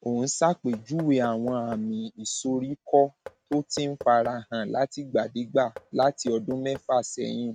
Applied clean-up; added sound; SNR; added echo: neural mask model RNNoise.